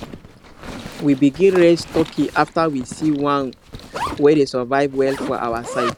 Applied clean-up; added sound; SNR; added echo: none; Zipper (clothing); 13 dB; none.